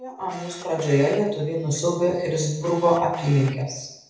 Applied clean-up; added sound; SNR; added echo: neural separator model SepFormer DNS4.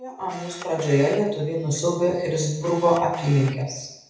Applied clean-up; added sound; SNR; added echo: none; Camera; 18 dB; reverberation time 0.8 s.